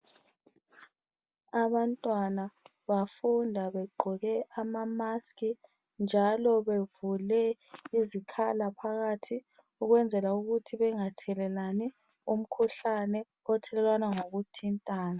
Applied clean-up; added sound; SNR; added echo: none; none; none; none.